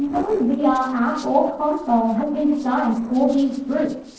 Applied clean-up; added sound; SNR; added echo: neural separator model SepFormer DNS4.